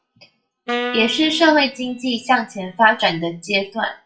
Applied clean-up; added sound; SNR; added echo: classical method WPE with log-MMSE.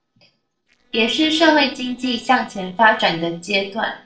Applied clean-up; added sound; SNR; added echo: neural separator model SepFormer DNS4.